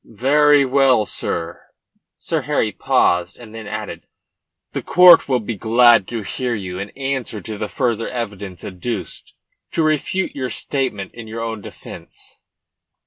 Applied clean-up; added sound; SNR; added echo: none; none; none; none.